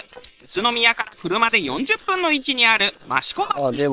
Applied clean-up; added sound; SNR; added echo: neural separator model SepFormer WHAM!.